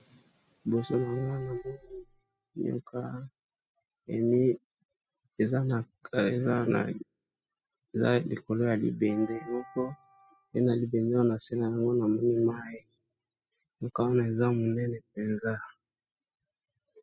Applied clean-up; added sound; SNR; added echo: classical method spectral subtraction.